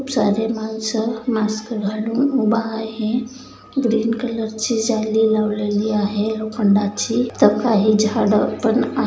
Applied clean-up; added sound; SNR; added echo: none; none; none; none.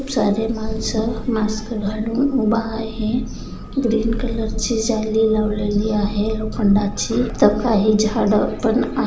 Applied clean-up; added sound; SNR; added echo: none; Thunder; 8 dB; none.